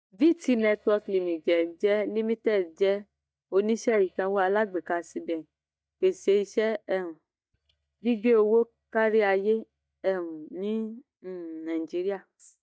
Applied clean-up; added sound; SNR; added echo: neural mask model DeepFilterNet 3.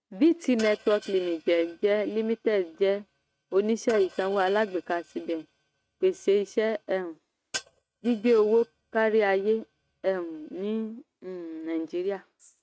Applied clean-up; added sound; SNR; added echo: neural mask model RNNoise.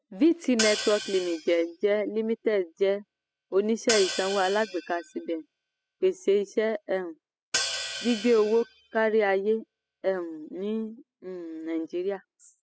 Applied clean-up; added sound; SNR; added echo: classical method spectral subtraction.